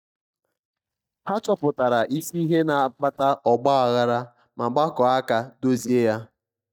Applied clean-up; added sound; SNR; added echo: neural mask model DeepFilterNet 3.